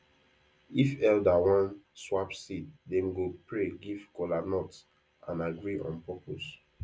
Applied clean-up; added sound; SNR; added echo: none; none; none; none.